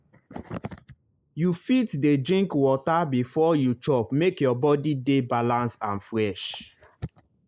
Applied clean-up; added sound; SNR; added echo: neural mask model Resemble Enhance denoiser.